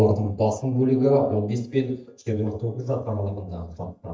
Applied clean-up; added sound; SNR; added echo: neural mask model DeepFilterNet 3.